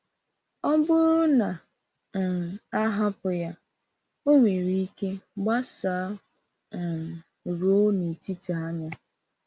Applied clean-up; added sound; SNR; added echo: none; none; none; none.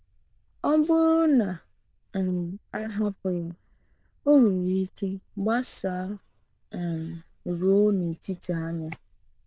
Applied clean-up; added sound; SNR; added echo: neural diffusion model UNIVERSE++.